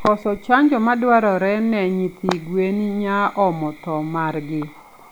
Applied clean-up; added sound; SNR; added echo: none; none; none; none.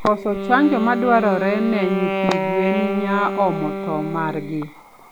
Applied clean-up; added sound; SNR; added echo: none; Wind instrument, woodwind instrument; 5 dB; none.